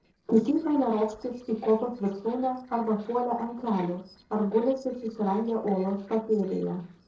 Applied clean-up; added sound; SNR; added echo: neural separator model SepFormer DNS4.